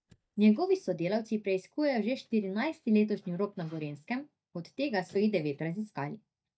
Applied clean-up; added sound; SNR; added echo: neural mask model DeepFilterNet 3.